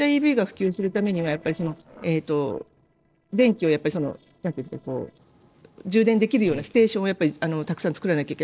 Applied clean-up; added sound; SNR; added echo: neural separator model SepFormer DNS4.